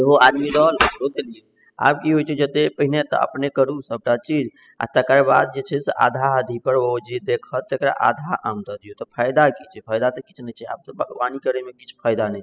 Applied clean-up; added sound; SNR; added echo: classical method spectral subtraction.